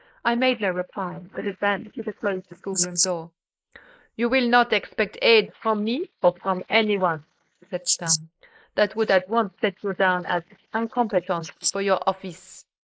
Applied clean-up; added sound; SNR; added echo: neural mask model Resemble Enhance denoiser.